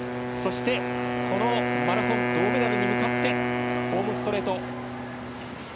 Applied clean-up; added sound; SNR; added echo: none; Wind instrument, woodwind instrument; -3 dB; none.